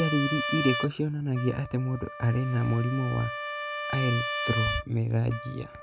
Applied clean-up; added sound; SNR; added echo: none; Trumpet; 6 dB; none.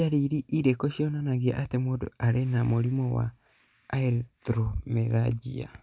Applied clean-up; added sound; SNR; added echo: none; none; none; none.